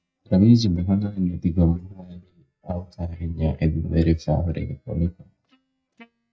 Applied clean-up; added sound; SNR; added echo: neural mask model DeepFilterNet 3.